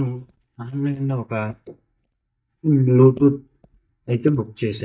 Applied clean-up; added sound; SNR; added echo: neural mask model DeepFilterNet 3.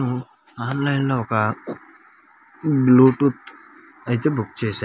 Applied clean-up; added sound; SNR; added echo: none; none; none; none.